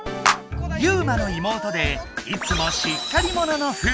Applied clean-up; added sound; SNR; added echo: none; none; none; none.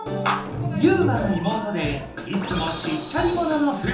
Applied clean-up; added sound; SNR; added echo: none; Explosion; 18 dB; reverberation time 1.2 s.